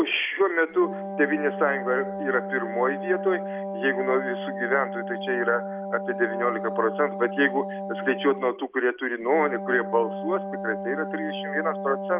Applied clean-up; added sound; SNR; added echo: none; Wind instrument, woodwind instrument; 7 dB; none.